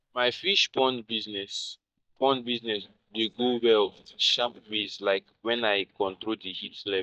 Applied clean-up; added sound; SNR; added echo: neural mask model DeepFilterNet 3.